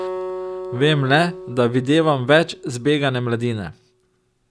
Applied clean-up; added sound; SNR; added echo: none; Acoustic guitar; 13 dB; none.